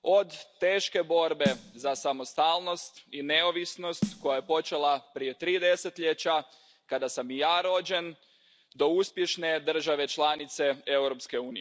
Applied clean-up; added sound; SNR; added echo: none; Snare drum; 11 dB; none.